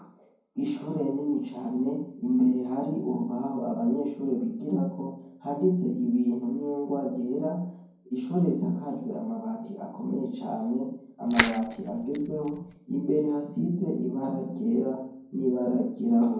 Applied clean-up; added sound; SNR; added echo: none; Crushing; 2 dB; reverberation time 0.9 s.